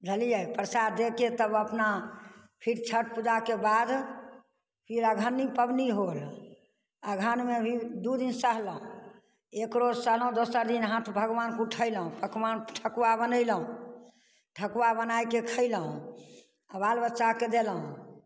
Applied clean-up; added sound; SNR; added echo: none; none; none; none.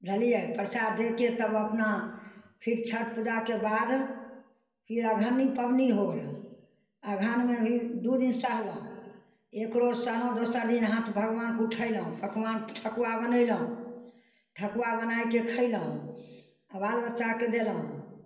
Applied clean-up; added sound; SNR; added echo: none; none; none; reverberation time 0.7 s.